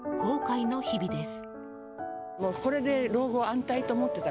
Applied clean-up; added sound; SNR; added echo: none; none; none; none.